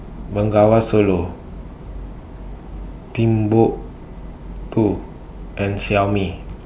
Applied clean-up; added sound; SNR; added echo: none; none; none; none.